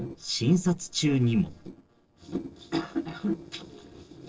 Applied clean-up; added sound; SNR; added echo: neural separator model SepFormer DNS4.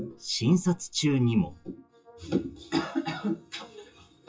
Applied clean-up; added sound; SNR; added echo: classical method WPE with log-MMSE.